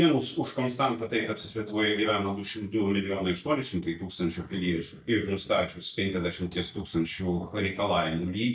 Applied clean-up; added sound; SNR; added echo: neural mask model DeepFilterNet 3.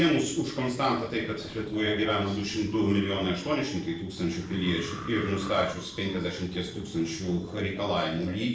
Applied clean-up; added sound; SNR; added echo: neural separator model SepFormer DNS4.